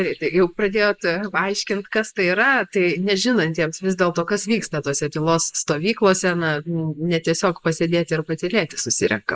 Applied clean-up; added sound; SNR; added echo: neural mask model Resemble Enhance denoiser.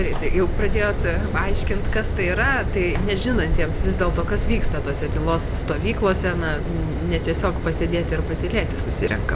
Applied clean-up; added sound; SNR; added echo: none; Fire; -2 dB; none.